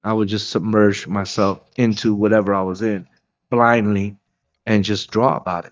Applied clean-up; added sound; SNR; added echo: neural mask model DeepFilterNet 3.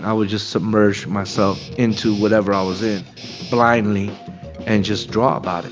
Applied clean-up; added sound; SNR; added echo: none; Guitar; 17 dB; none.